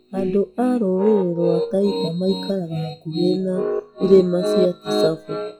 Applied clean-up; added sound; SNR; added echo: classical method log-MMSE.